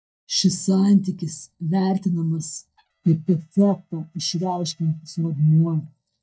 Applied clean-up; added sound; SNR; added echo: neural mask model DeepFilterNet 3.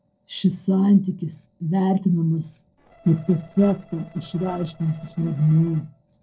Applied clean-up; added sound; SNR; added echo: neural separator model SepFormer DNS4.